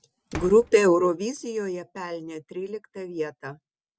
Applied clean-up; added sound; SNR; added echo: none; Slam; 19 dB; none.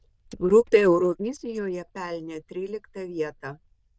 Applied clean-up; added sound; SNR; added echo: neural diffusion model UNIVERSE++.